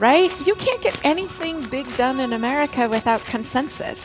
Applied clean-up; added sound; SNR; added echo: none; Accordion + Walk, footsteps; 14 dB; none.